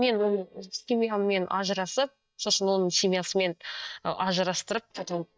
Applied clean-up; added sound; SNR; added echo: neural mask model DeepFilterNet 3.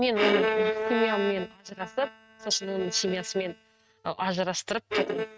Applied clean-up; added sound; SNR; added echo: neural mask model RNNoise.